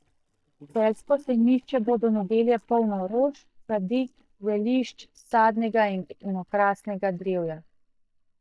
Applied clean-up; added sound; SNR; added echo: neural mask model DeepFilterNet 3.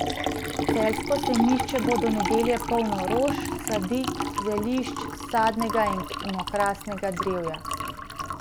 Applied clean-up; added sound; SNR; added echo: none; Liquid; 2 dB; none.